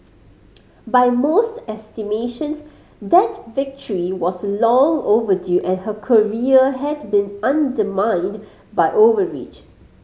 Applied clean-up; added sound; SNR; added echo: none; none; none; none.